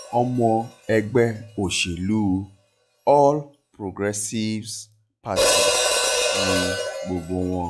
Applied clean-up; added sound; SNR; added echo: classical method log-MMSE.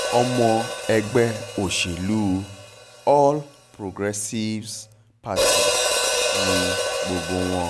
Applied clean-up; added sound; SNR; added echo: none; Hi-hat; 2 dB; none.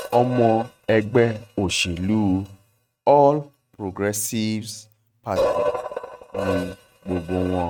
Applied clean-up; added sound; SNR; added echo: neural mask model RNNoise.